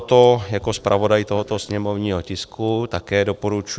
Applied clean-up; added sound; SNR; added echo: neural separator model SepFormer DNS4.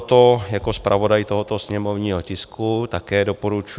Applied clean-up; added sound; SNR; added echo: none; none; none; none.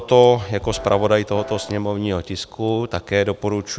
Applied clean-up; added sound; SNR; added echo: none; Piano; 14 dB; none.